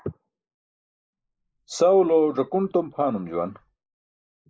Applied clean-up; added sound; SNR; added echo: neural mask model Resemble Enhance denoiser.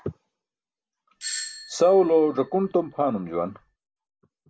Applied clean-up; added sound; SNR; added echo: none; Doorbell; 14 dB; none.